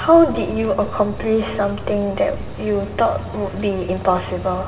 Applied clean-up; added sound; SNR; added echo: none; Rain; 12 dB; reverberation time 2.4 s.